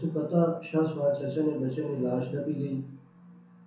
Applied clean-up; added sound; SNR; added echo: none; none; none; reverberation time 0.5 s.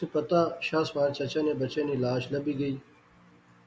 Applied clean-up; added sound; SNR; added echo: none; none; none; none.